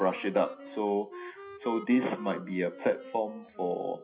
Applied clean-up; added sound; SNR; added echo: classical method WPE with log-MMSE.